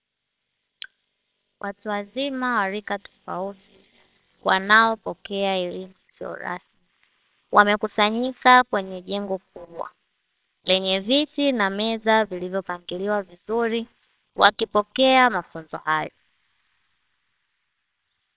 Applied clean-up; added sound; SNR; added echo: neural separator model SepFormer WHAMR!.